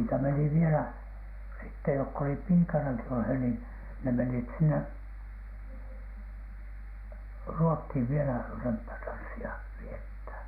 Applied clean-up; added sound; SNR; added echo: none; none; none; none.